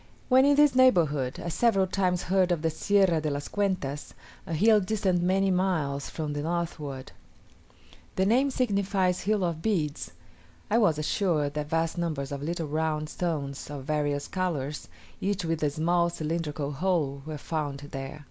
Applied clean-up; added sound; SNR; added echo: none; none; none; none.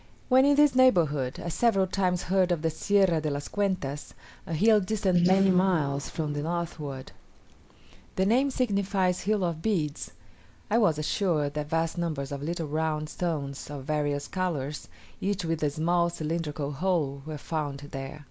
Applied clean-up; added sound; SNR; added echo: neural mask model Resemble Enhance denoiser.